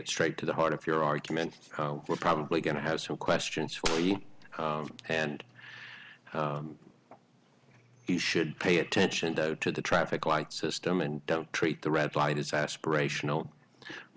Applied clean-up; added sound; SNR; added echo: none; none; none; none.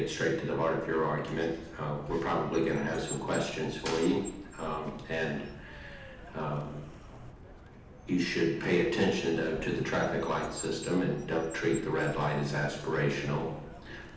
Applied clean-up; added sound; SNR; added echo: none; Car; 15 dB; reverberation time 0.8 s.